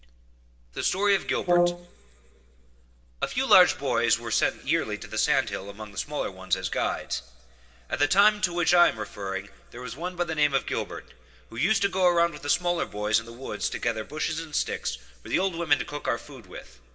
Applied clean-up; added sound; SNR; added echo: none; Brass instrument; 1 dB; reverberation time 2.3 s.